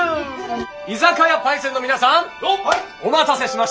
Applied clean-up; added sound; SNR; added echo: none; none; none; none.